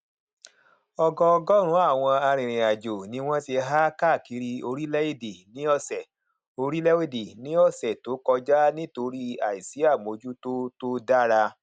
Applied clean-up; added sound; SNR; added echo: none; none; none; none.